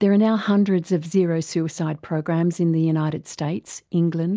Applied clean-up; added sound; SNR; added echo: none; none; none; none.